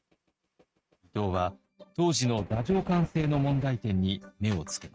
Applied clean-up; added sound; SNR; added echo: neural mask model RNNoise.